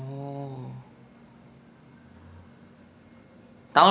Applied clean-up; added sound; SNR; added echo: none; none; none; none.